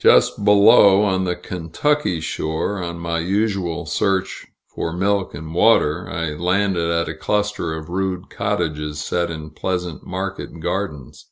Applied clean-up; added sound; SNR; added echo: none; none; none; none.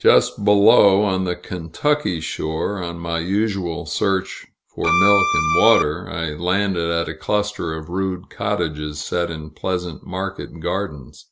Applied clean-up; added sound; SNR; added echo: none; Bowed string instrument; -2 dB; none.